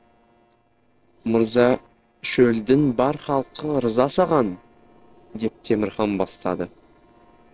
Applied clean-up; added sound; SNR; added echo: neural separator model SepFormer DNS4.